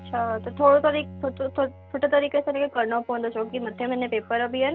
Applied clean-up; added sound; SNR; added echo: none; Bowed string instrument; 19 dB; none.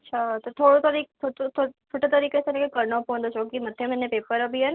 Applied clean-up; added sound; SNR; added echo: none; none; none; none.